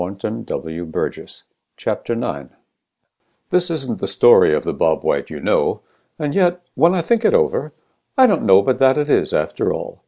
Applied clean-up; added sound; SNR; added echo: none; none; none; none.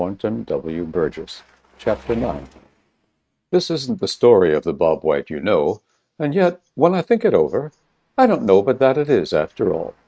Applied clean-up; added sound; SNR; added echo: neural mask model RNNoise.